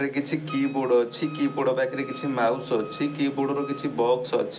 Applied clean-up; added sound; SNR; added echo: none; Wind instrument, woodwind instrument; 20 dB; reverberation time 0.2 s.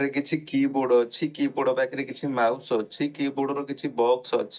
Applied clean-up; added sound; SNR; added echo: neural mask model DeepFilterNet 3.